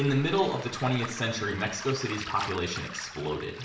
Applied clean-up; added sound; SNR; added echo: none; Waves, surf; 12 dB; reverberation time 0.6 s.